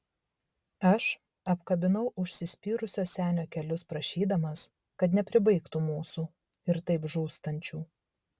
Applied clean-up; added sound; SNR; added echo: none; none; none; none.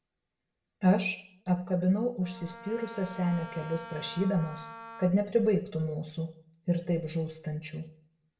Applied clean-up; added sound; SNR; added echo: none; Wind instrument, woodwind instrument; 15 dB; reverberation time 0.4 s.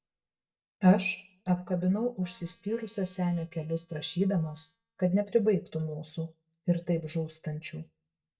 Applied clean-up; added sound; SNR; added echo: neural mask model DeepFilterNet 3.